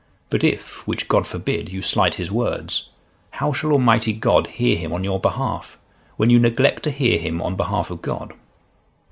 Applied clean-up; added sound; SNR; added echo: none; none; none; none.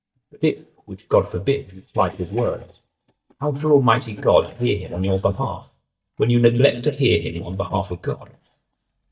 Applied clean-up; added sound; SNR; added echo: neural mask model DeepFilterNet 3.